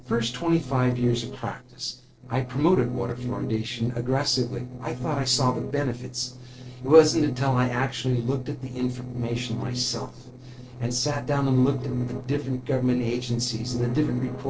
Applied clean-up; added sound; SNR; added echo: neural separator model SepFormer DNS4.